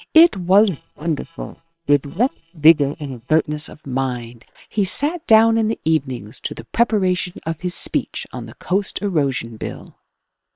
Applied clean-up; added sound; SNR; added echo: neural separator model SepFormer WHAM!.